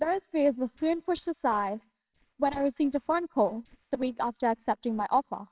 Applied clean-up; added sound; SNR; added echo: neural separator model SepFormer WHAMR!.